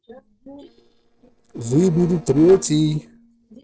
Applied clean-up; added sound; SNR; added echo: neural separator model SepFormer DNS4.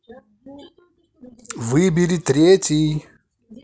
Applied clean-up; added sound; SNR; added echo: none; none; none; none.